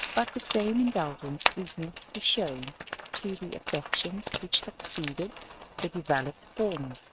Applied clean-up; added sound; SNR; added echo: neural mask model RNNoise.